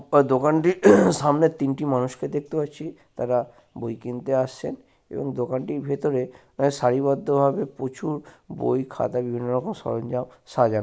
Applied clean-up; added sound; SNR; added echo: none; none; none; none.